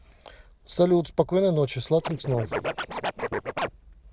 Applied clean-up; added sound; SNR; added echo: neural separator model SepFormer DNS4.